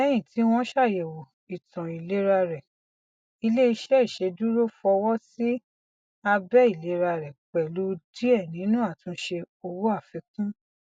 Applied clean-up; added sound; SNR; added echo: none; none; none; none.